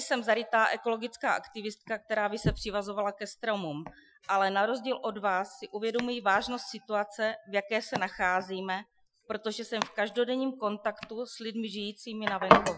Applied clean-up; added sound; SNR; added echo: classical method Wiener filter.